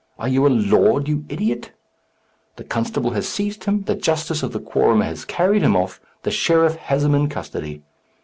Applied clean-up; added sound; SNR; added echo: none; none; none; none.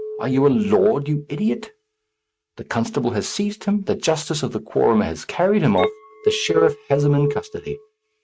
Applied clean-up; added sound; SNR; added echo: neural mask model RNNoise.